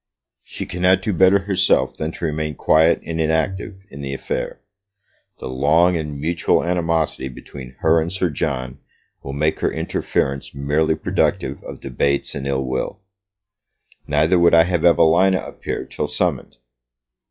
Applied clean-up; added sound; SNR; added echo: classical method log-MMSE.